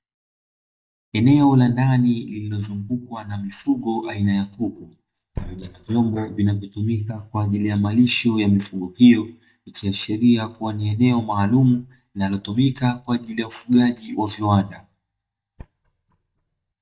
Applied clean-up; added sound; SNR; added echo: neural mask model DeepFilterNet 3.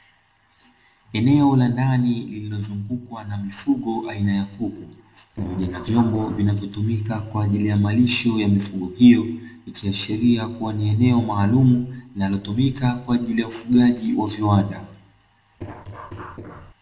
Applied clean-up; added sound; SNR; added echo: neural separator model SepFormer DNS4.